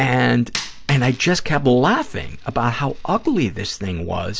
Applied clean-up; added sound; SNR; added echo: none; Coin (dropping); 18 dB; none.